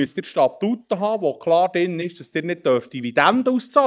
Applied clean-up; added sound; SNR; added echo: neural mask model DeepFilterNet 3.